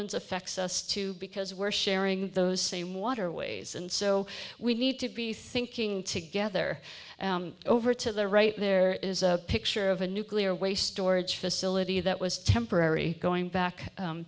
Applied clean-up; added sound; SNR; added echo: none; none; none; none.